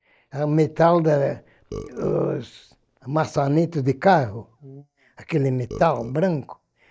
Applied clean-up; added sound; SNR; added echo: neural mask model DeepFilterNet 3.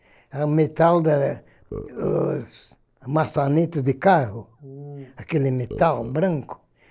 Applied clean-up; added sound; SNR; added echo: neural mask model Resemble Enhance denoiser.